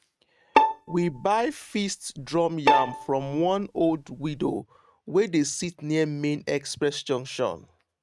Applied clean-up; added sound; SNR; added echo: neural mask model RNNoise.